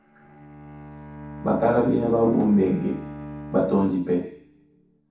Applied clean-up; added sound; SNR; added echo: none; Bowed string instrument; 14 dB; reverberation time 0.7 s.